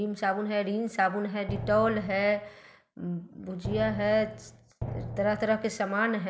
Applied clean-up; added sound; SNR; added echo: none; Drum; 9 dB; none.